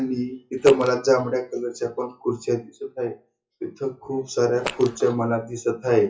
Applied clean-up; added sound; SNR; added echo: classical method WPE with log-MMSE.